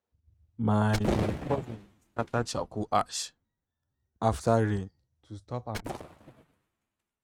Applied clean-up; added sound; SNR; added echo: neural mask model RNNoise.